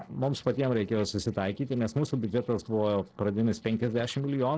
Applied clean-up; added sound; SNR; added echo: neural separator model SepFormer DNS4.